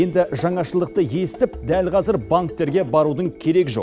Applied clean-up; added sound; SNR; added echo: none; none; none; none.